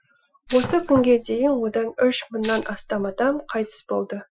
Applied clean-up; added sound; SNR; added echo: classical method Wiener filter.